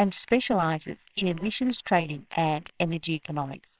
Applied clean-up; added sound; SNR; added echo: neural separator model SepFormer WHAMR!.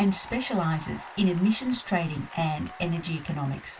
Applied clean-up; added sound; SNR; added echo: none; Applause / Cheering; 17 dB; reverberation time 0.1 s.